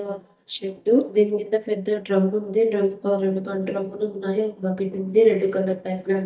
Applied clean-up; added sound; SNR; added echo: neural mask model DeepFilterNet 3.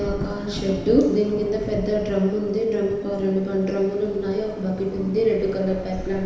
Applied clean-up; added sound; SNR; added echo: none; Thunder / Rain; 13 dB; reverberation time 1.0 s.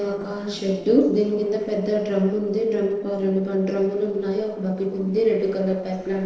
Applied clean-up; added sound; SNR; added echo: neural separator model SepFormer DNS4.